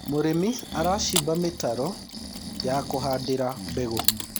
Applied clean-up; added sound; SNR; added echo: none; Mechanisms + Breathing; 5 dB; none.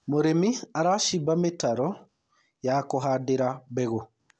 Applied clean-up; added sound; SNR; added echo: none; none; none; none.